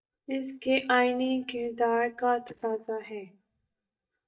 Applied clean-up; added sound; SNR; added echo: neural mask model DeepFilterNet 3.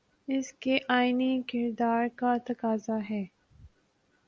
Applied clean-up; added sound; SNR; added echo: none; none; none; none.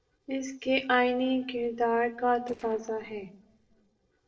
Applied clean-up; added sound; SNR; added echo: neural separator model SepFormer DNS4.